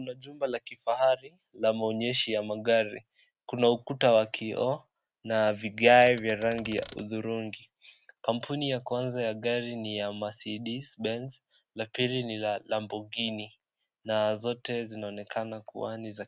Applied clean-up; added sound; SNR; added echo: none; Typewriter; 19 dB; none.